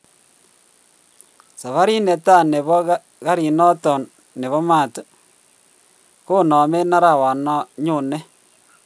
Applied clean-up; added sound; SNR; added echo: none; none; none; none.